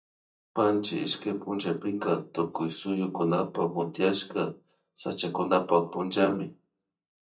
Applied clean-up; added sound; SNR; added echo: neural mask model DeepFilterNet 3.